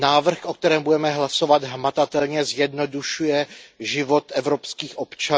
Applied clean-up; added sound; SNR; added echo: none; none; none; none.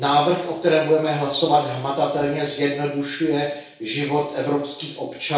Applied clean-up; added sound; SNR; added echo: none; none; none; reverberation time 0.6 s.